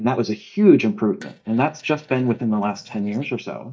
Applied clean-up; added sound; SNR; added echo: neural mask model DeepFilterNet 3.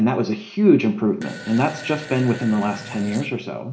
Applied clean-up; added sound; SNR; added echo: none; Fart; 16 dB; reverberation time 0.4 s.